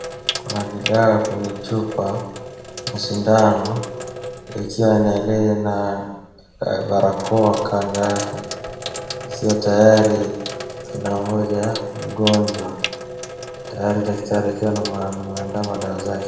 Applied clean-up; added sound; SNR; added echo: none; Sink (filling or washing); 10 dB; reverberation time 0.9 s.